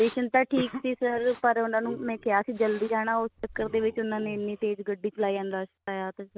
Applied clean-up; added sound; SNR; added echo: none; Respiratory sounds; 17 dB; none.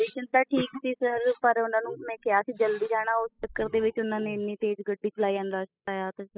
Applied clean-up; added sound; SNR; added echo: classical method spectral subtraction.